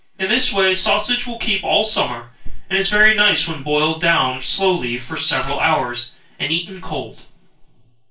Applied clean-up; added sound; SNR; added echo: none; Printer; 9 dB; reverberation time 0.2 s.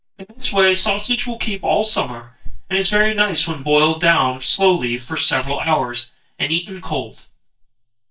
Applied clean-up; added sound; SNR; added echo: neural mask model DeepFilterNet 3.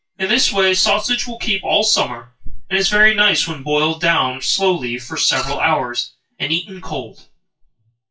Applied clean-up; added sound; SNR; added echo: classical method WPE with log-MMSE.